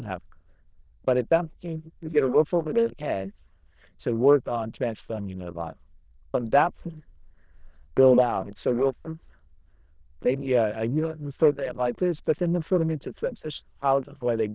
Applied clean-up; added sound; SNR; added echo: neural diffusion model UNIVERSE++.